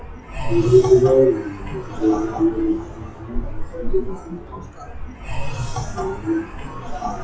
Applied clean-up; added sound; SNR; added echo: classical method WPE with log-MMSE.